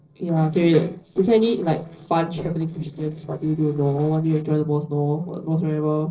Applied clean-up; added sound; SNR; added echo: neural separator model SepFormer DNS4.